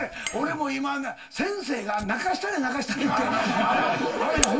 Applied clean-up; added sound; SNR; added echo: none; Fire; 12 dB; reverberation time 0.2 s.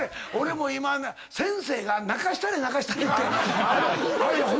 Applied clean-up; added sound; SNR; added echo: none; none; none; none.